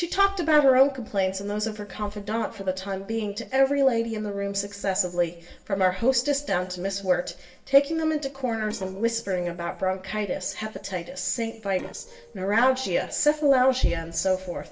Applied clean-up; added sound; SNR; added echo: neural separator model SepFormer DNS4.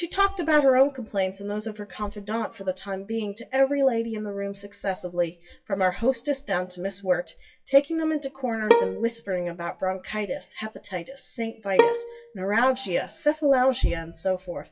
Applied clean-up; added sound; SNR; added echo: classical method WPE with log-MMSE.